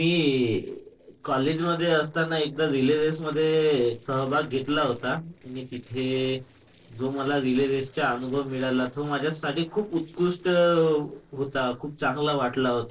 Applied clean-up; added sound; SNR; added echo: neural separator model SepFormer DNS4.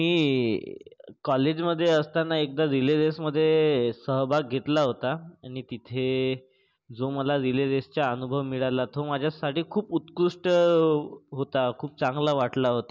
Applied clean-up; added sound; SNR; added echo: none; none; none; none.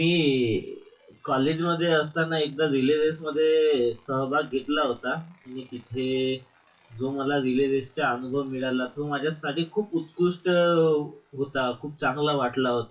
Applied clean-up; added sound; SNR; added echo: classical method WPE with log-MMSE.